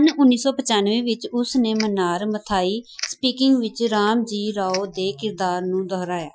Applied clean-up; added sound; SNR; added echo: classical method Wiener filter.